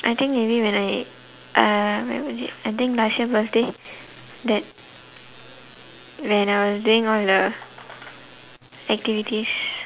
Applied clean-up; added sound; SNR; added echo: none; none; none; none.